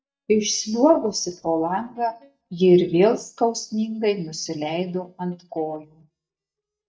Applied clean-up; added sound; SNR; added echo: neural mask model DeepFilterNet 3.